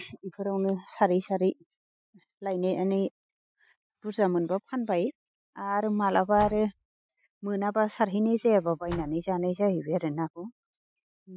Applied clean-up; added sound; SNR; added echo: classical method Wiener filter.